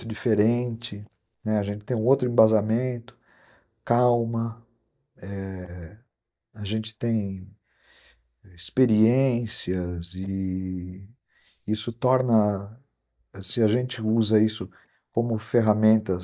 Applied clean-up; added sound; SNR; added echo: neural mask model DeepFilterNet 3.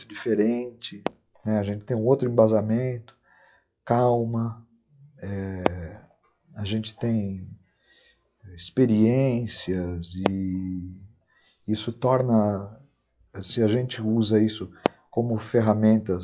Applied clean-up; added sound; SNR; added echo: classical method log-MMSE.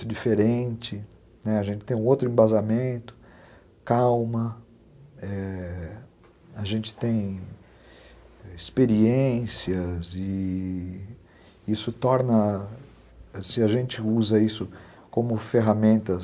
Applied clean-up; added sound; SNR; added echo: none; none; none; none.